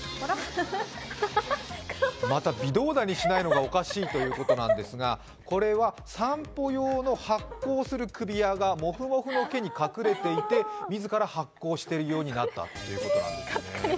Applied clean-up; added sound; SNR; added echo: none; none; none; none.